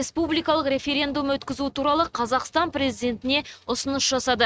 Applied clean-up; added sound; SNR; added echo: neural mask model RNNoise.